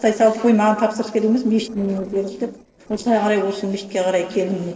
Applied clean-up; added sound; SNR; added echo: neural separator model SepFormer DNS4.